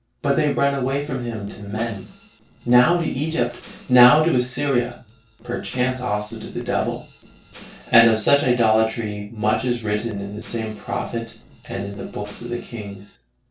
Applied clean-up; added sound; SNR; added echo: neural separator model SepFormer DNS4.